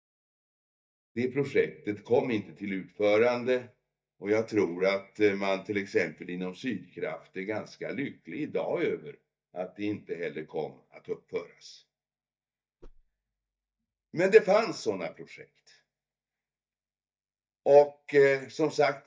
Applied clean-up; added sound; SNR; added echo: neural mask model DeepFilterNet 3.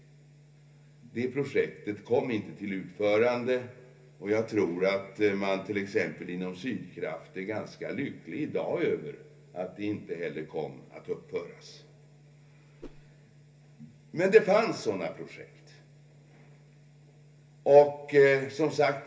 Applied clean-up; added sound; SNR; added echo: none; Whoosh, swoosh, swish; 18 dB; reverberation time 0.3 s.